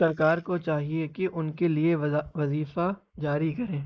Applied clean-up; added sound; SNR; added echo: neural mask model Resemble Enhance denoiser.